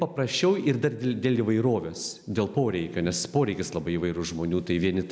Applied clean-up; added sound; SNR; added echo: none; none; none; none.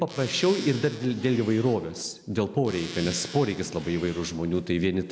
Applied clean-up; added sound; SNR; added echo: none; Zipper (clothing); 15 dB; none.